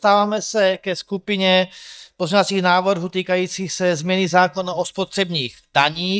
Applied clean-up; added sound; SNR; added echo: neural mask model DeepFilterNet 3.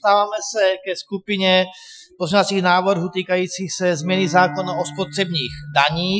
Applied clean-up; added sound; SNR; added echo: classical method Wiener filter.